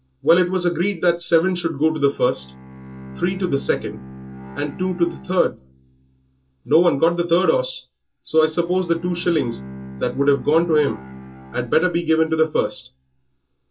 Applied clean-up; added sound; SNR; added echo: none; Bowed string instrument; 18 dB; reverberation time 0.2 s.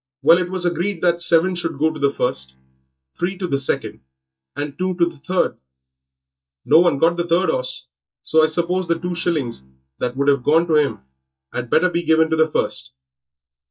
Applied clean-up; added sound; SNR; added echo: neural mask model DeepFilterNet 3.